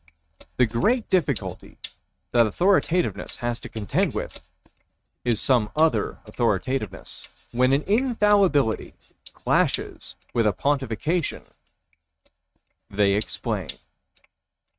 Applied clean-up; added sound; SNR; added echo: neural mask model RNNoise.